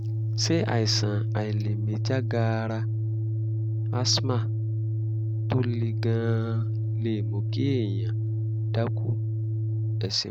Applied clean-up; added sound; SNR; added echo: none; Organ; -4 dB; none.